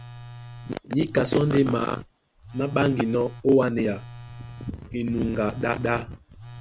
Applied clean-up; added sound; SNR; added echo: none; Telephone; 16 dB; none.